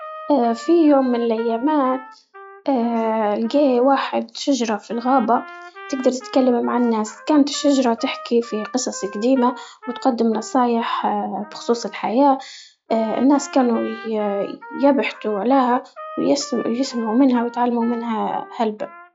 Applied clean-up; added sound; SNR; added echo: classical method log-MMSE.